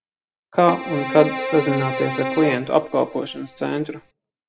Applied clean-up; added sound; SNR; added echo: none; Keyboard (musical); 7 dB; none.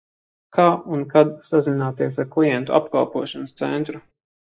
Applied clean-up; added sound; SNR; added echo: neural mask model Resemble Enhance denoiser.